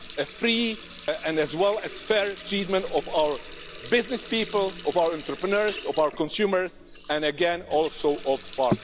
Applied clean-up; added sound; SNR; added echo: none; Water tap, faucet + Rattle / Keys jangling; 15 dB; none.